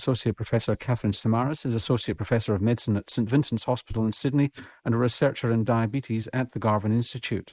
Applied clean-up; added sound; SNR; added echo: neural mask model Resemble Enhance denoiser.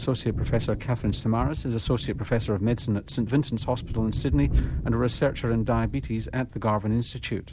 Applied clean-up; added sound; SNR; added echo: none; Thunder; 6 dB; none.